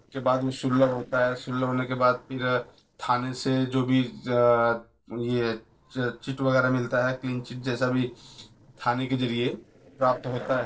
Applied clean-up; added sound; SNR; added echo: neural separator model SepFormer DNS4.